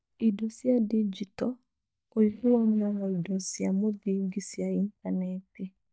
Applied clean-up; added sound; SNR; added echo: neural mask model DeepFilterNet 3.